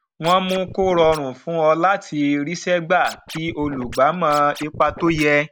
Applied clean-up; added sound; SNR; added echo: none; Scratching (performance technique); 15 dB; none.